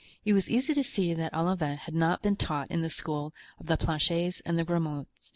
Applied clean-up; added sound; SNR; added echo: none; none; none; none.